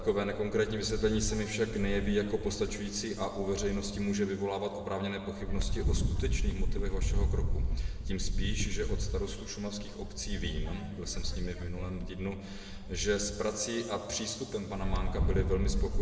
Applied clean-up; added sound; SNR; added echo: none; Wind; -1 dB; reverberation time 1.9 s.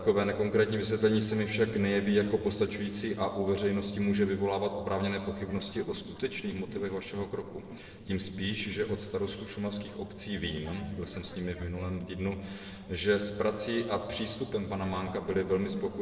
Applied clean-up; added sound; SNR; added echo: neural separator model SepFormer DNS4.